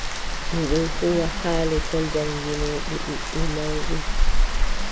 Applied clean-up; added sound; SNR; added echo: none; Rain; -4 dB; none.